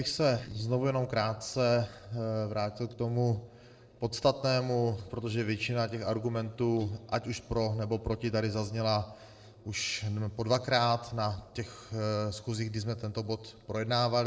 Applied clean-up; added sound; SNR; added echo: neural separator model SepFormer DNS4.